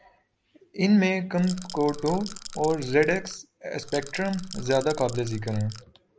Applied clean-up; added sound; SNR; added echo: none; Rattle / Rattle (instrument); 13 dB; none.